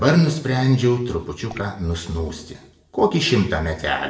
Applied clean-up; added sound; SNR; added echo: none; Drip / Water; 17 dB; reverberation time 0.6 s.